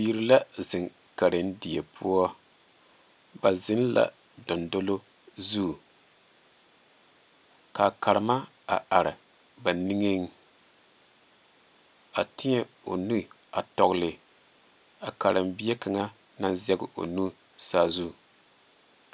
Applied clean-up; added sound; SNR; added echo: none; none; none; none.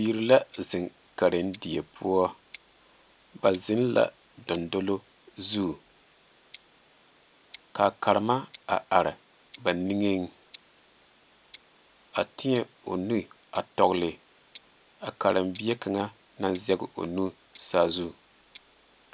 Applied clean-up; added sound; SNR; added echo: none; Tick-tock; 16 dB; none.